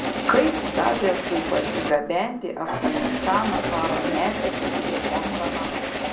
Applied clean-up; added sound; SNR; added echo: none; Engine starting; 0 dB; reverberation time 0.5 s.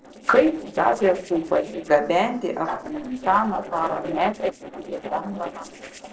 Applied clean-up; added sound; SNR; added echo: neural separator model SepFormer DNS4.